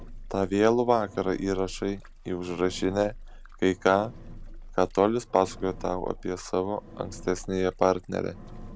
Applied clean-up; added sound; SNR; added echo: none; Engine; 15 dB; none.